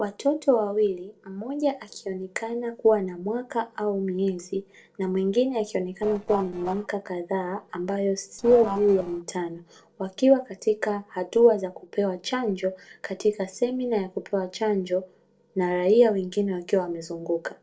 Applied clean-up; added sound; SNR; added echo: neural separator model SepFormer DNS4.